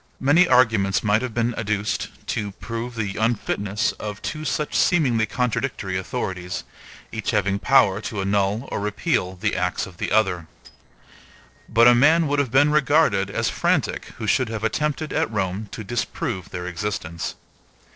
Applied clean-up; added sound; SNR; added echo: neural separator model SepFormer DNS4.